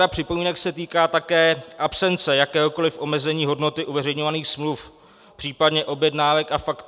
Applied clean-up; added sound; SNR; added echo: none; none; none; none.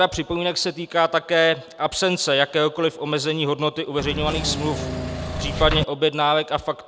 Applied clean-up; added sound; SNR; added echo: none; Engine / Mechanisms; 4 dB; none.